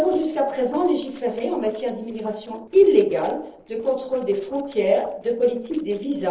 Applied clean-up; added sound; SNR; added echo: neural separator model SepFormer DNS4.